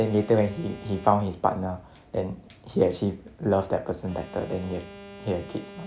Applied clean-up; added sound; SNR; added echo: none; Alarm; 19 dB; none.